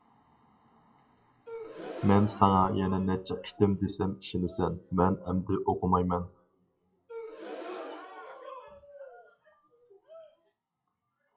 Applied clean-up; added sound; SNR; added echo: classical method WPE with log-MMSE.